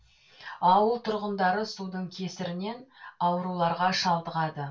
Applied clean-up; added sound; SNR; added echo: none; none; none; reverberation time 0.2 s.